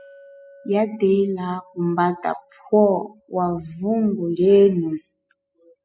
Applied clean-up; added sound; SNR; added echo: classical method spectral subtraction.